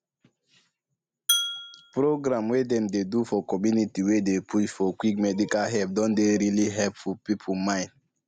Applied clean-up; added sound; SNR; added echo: none; Glass; 5 dB; none.